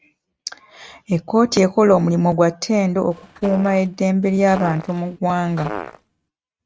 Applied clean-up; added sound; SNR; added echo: neural mask model RNNoise.